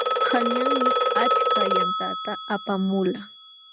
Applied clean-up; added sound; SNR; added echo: none; Telephone; -4 dB; none.